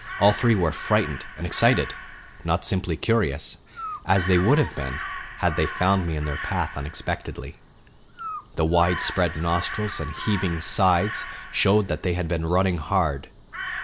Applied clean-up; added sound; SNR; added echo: none; Crow + Dog; 11 dB; none.